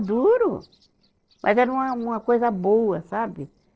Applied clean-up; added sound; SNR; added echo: neural separator model SepFormer DNS4.